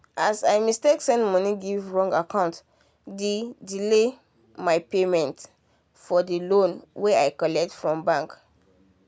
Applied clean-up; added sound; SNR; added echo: none; none; none; none.